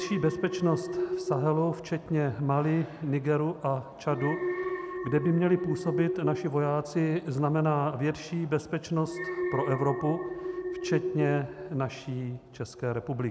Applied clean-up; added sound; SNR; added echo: none; Alarm; 7 dB; none.